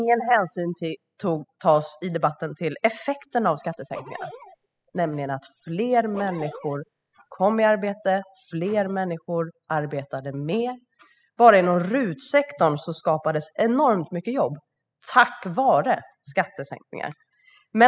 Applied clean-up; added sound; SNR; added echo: classical method spectral subtraction.